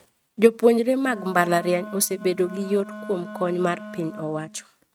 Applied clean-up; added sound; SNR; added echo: neural mask model RNNoise.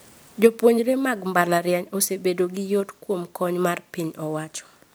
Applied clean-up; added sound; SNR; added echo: none; none; none; none.